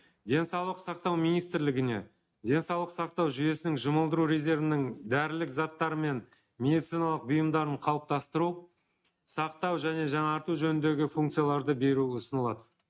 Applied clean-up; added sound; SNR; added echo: neural mask model RNNoise.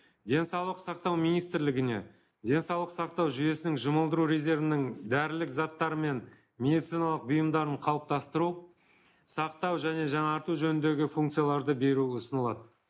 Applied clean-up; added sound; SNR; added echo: neural mask model Resemble Enhance denoiser.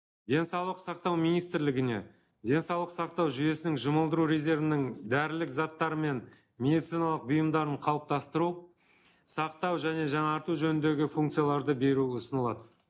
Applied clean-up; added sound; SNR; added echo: neural mask model DeepFilterNet 3.